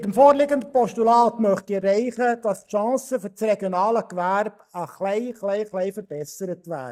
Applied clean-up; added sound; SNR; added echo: neural mask model DeepFilterNet 3.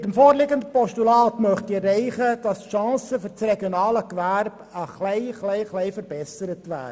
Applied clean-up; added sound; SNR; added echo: none; none; none; none.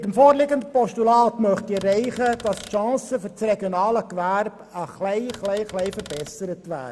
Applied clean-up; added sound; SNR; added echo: none; Typewriter; 19 dB; none.